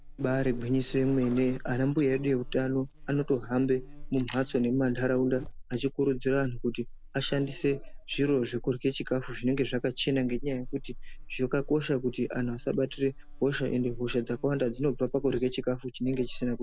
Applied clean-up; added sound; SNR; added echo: none; Buzz; 11 dB; none.